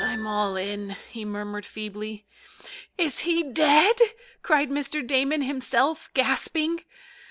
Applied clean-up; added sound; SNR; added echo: none; Piano; 18 dB; none.